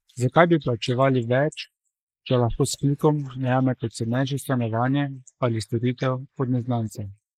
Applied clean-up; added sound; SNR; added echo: neural mask model Resemble Enhance denoiser.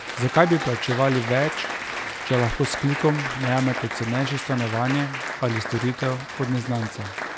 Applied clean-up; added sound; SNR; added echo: none; Applause; 7 dB; none.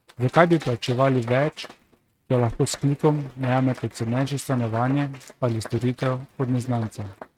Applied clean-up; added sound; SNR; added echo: neural mask model RNNoise.